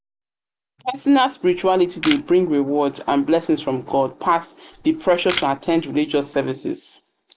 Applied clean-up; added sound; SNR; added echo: none; Camera; 12 dB; none.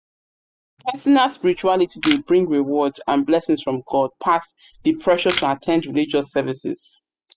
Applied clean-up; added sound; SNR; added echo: classical method spectral subtraction.